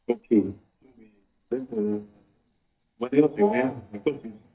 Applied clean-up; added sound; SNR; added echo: neural mask model DeepFilterNet 3.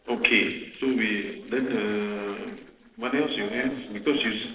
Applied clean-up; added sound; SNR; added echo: neural separator model SepFormer DNS4.